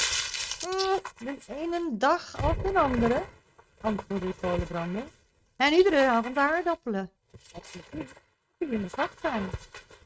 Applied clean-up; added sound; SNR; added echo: neural mask model RNNoise.